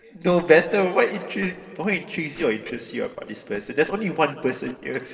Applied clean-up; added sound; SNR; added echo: neural separator model SepFormer DNS4.